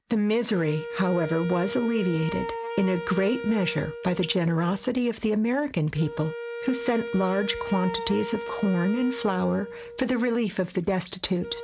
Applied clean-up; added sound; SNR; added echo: none; Wind instrument, woodwind instrument; 10 dB; none.